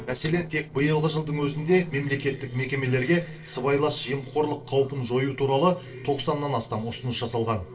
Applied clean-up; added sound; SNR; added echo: neural separator model SepFormer DNS4.